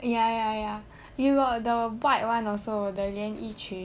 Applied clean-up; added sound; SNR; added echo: none; none; none; none.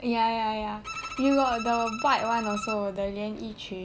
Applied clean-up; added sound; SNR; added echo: none; Bowed string instrument; 10 dB; none.